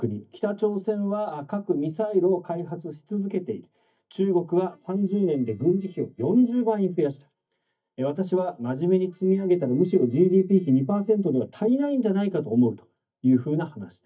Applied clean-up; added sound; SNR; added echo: neural mask model DeepFilterNet 3.